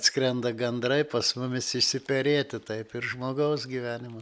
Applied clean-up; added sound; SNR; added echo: none; none; none; none.